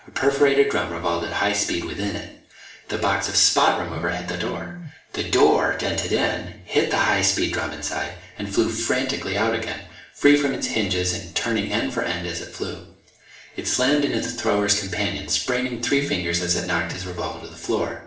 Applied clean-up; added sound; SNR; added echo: none; Telephone; 11 dB; reverberation time 0.5 s.